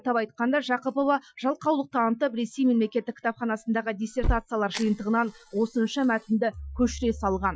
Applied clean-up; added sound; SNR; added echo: classical method Wiener filter.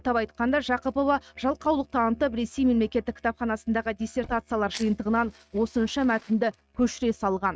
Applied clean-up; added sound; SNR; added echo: neural mask model RNNoise.